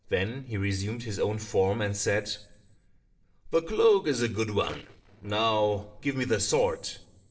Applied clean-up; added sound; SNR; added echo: neural separator model SepFormer DNS4.